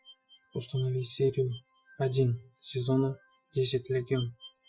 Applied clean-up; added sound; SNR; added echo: classical method Wiener filter.